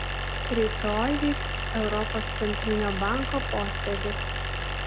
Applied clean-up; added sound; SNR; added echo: none; Idling; 0 dB; none.